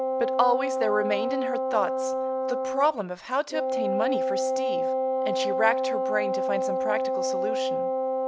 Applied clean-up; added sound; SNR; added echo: none; Wind instrument, woodwind instrument; -3 dB; none.